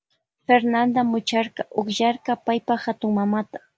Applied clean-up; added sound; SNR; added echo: none; none; none; none.